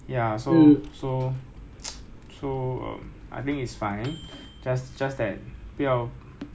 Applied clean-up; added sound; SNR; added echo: none; Microwave oven + Vehicle; 20 dB; none.